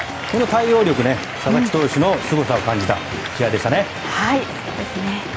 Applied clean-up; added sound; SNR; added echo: none; none; none; none.